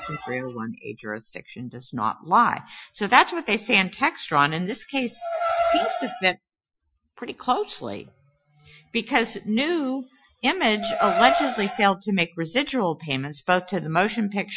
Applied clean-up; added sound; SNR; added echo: classical method Wiener filter.